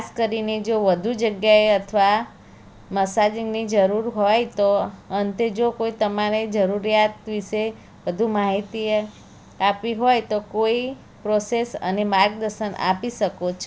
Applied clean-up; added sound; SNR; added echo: none; none; none; none.